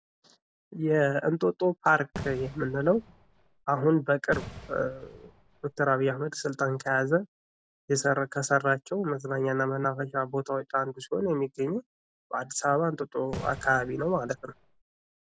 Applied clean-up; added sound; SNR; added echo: none; Fireworks; 14 dB; none.